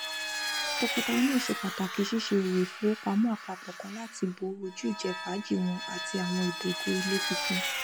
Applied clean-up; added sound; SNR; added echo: none; Vehicle; 5 dB; none.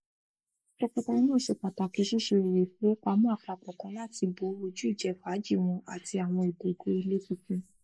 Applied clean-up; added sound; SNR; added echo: neural mask model Resemble Enhance denoiser.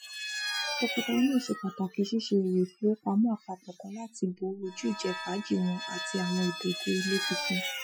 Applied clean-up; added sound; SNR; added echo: classical method Wiener filter.